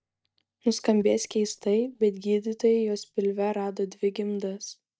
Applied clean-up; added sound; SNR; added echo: neural mask model DeepFilterNet 3.